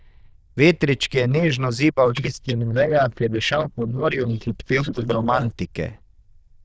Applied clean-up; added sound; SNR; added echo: neural diffusion model UNIVERSE++.